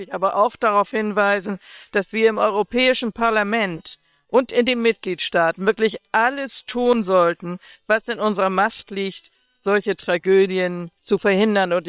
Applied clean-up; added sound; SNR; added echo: neural separator model SepFormer WHAM!.